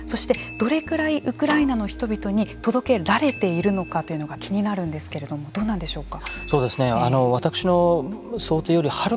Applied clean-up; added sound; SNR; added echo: none; Bicycle bell + Snare drum; 12 dB; none.